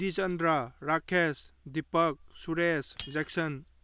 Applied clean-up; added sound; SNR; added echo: none; Shatter; 19 dB; none.